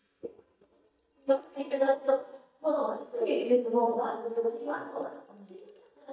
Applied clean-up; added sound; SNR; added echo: neural mask model DeepFilterNet 3.